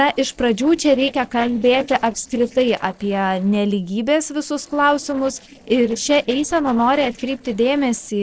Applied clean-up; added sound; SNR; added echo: neural separator model SepFormer DNS4.